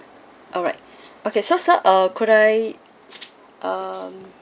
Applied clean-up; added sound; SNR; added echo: none; none; none; none.